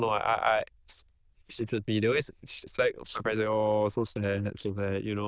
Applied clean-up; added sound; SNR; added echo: neural diffusion model UNIVERSE++.